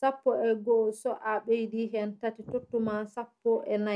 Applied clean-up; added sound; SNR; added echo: none; Wind; 19 dB; none.